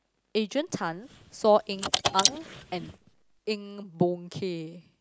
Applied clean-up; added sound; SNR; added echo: neural mask model Resemble Enhance denoiser.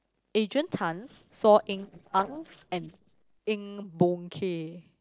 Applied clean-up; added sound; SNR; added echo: neural separator model SepFormer DNS4.